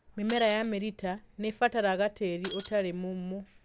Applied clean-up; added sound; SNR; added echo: none; Shatter; 13 dB; none.